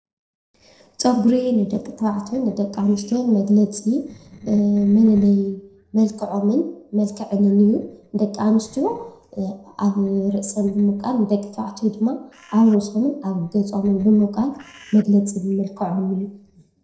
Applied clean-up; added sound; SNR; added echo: neural separator model SepFormer DNS4.